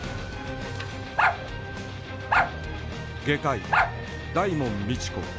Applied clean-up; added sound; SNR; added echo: none; Bark; -2 dB; none.